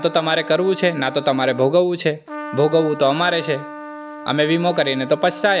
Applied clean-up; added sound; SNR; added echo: none; Trumpet; 14 dB; none.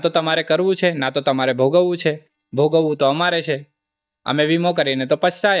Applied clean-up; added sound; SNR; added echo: neural mask model DeepFilterNet 3.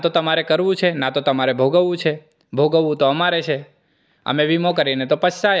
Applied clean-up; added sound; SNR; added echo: none; none; none; none.